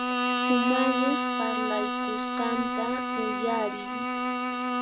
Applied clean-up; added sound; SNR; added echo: none; Bowed string instrument; -3 dB; none.